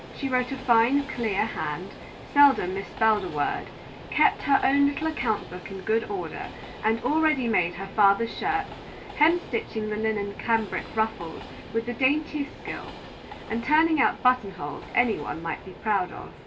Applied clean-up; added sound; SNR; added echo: none; Train; 14 dB; reverberation time 0.2 s.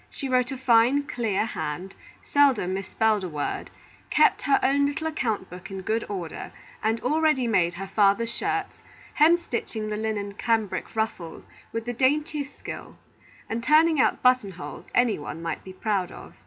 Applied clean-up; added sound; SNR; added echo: none; none; none; none.